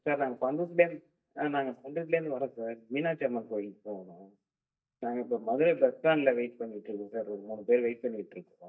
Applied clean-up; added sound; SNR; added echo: neural mask model DeepFilterNet 3.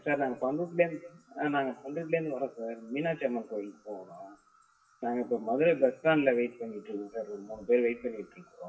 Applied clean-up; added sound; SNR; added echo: classical method WPE with log-MMSE.